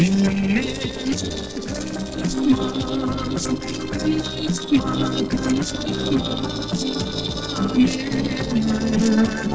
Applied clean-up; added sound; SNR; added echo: neural separator model SepFormer DNS4.